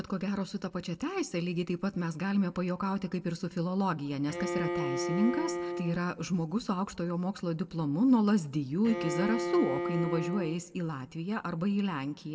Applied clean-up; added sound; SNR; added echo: none; Bowed string instrument; 4 dB; reverberation time 0.6 s.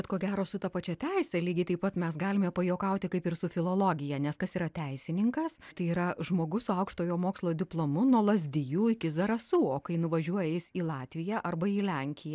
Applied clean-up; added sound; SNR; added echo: none; none; none; none.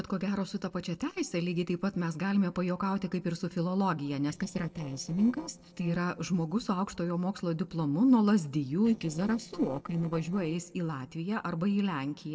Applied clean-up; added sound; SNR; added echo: neural separator model SepFormer DNS4.